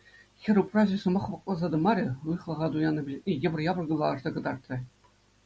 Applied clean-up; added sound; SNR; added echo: none; none; none; none.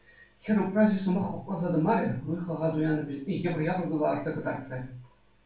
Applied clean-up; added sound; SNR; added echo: none; none; none; reverberation time 0.4 s.